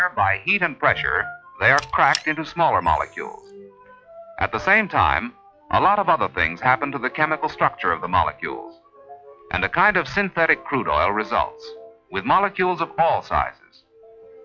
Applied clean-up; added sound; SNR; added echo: classical method log-MMSE.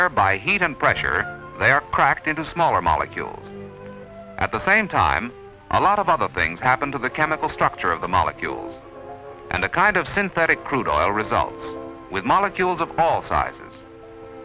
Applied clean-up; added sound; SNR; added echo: none; none; none; none.